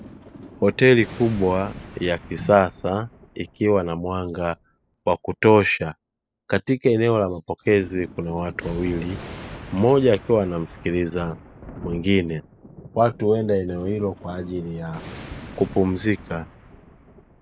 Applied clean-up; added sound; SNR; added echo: none; Thunder; 18 dB; none.